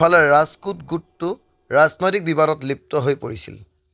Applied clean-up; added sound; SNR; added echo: neural separator model SepFormer DNS4.